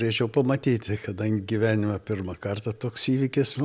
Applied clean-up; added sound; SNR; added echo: none; none; none; none.